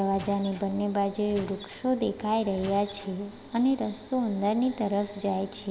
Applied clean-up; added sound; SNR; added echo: none; Squeak / Wood; 19 dB; none.